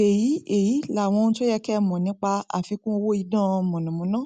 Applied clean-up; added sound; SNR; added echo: none; none; none; none.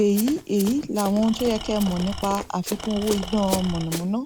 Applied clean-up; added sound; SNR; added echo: none; Run + Engine / Tools; 10 dB; none.